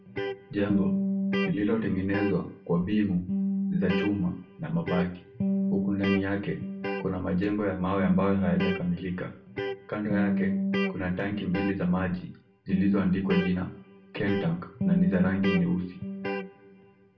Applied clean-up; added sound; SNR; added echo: none; Electric guitar; 1 dB; reverberation time 0.3 s.